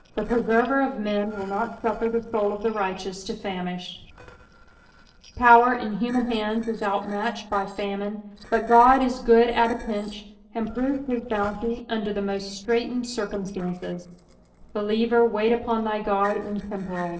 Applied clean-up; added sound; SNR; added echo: neural separator model SepFormer DNS4.